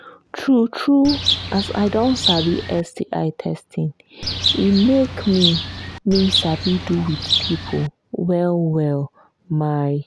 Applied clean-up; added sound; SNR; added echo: none; Bird; 4 dB; none.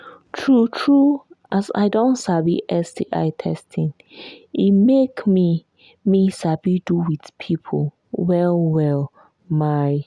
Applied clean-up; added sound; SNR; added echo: none; none; none; none.